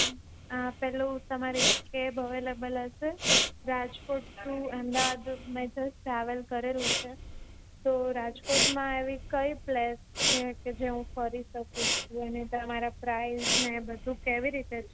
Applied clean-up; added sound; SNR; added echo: none; Respiratory sounds; 1 dB; none.